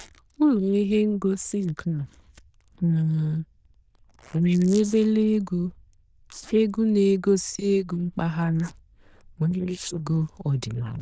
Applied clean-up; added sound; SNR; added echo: neural diffusion model UNIVERSE++.